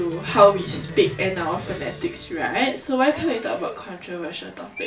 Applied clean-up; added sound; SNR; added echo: none; Cheering; 14 dB; reverberation time 0.3 s.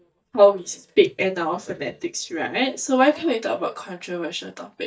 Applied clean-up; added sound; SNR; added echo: neural mask model DeepFilterNet 3.